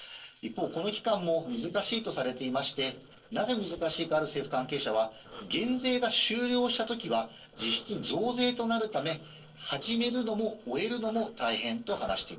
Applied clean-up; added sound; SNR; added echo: neural separator model SepFormer DNS4.